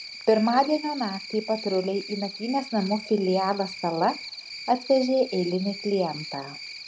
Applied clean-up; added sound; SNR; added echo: none; Cricket; 13 dB; none.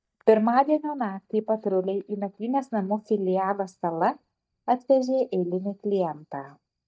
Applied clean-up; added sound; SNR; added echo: neural mask model DeepFilterNet 3.